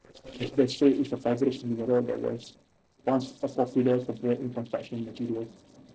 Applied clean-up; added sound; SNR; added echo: neural separator model SepFormer DNS4.